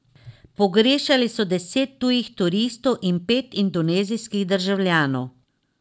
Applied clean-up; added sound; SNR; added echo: none; none; none; none.